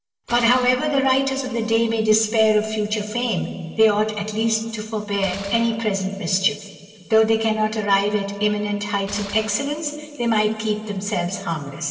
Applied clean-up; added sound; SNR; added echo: neural separator model SepFormer DNS4.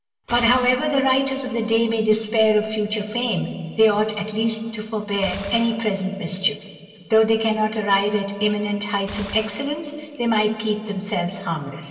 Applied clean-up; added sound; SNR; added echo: none; Gunshot, gunfire; 18 dB; reverberation time 2.6 s.